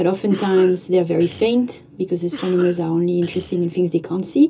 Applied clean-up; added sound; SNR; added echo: none; Cough; 18 dB; reverberation time 0.2 s.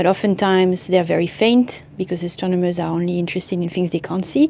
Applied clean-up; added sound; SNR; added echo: none; none; none; none.